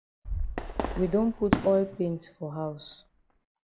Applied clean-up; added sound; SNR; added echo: none; Fireworks; 4 dB; none.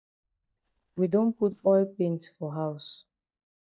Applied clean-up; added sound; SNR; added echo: neural mask model DeepFilterNet 3.